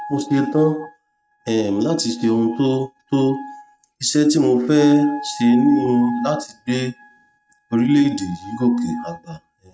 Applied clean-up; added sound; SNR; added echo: neural mask model RNNoise.